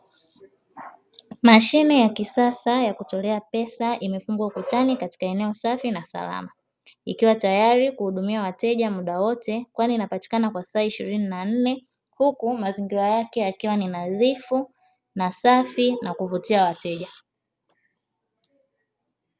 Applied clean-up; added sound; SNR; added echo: none; none; none; none.